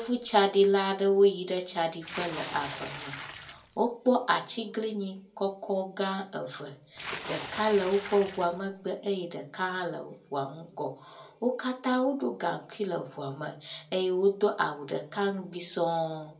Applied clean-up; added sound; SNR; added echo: none; Water / Splash, splatter; 11 dB; reverberation time 0.2 s.